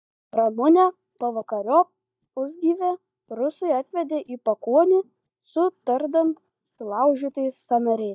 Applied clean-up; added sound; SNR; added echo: neural mask model DeepFilterNet 3.